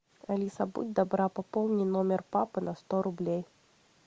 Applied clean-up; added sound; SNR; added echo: none; none; none; none.